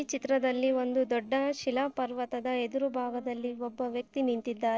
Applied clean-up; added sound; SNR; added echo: neural separator model SepFormer DNS4.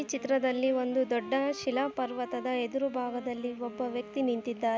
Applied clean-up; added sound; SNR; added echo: none; Wind instrument, woodwind instrument; 16 dB; none.